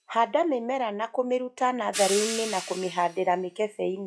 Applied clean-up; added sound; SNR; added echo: classical method log-MMSE.